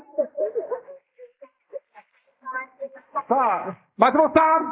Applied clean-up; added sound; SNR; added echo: neural mask model Resemble Enhance denoiser.